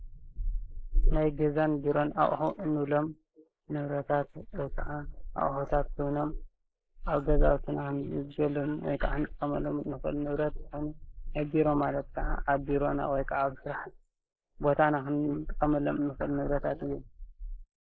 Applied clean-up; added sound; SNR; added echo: neural mask model Resemble Enhance denoiser.